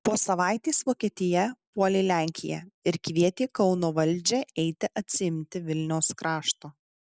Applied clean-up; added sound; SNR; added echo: none; none; none; none.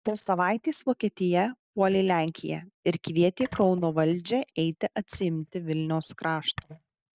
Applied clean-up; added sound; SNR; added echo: neural mask model DeepFilterNet 3.